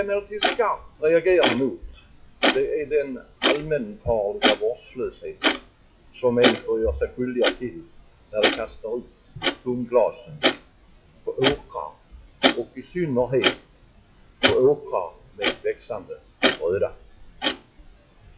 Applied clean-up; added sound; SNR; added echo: classical method WPE with log-MMSE.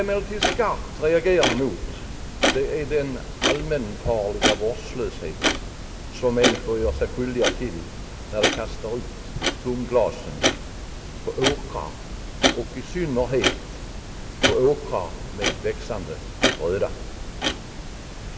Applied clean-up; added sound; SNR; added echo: none; Clock; 1 dB; reverberation time 1.0 s.